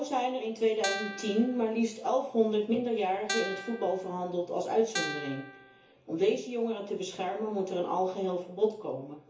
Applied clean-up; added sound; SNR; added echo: none; Guitar; 7 dB; reverberation time 0.7 s.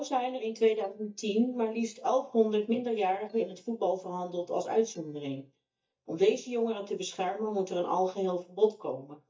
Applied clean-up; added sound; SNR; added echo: neural mask model DeepFilterNet 3.